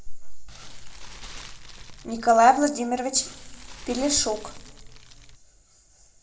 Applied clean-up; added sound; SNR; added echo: none; Fire; 15 dB; reverberation time 0.4 s.